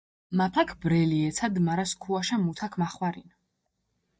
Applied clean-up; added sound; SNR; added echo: neural mask model DeepFilterNet 3.